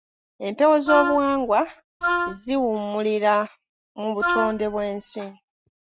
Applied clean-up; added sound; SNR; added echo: neural mask model RNNoise.